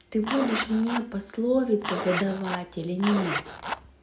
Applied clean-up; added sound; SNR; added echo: none; Zipper (clothing); 5 dB; none.